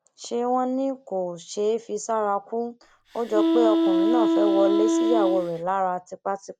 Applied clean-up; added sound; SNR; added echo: none; Wind instrument, woodwind instrument; -4 dB; none.